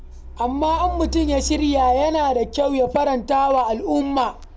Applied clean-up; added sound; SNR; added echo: none; Truck; 12 dB; none.